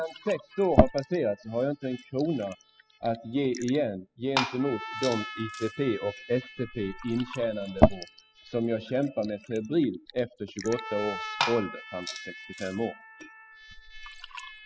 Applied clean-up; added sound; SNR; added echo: classical method spectral subtraction.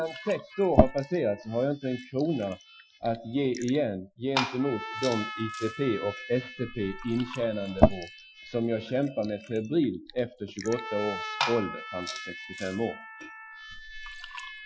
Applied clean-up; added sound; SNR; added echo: classical method Wiener filter.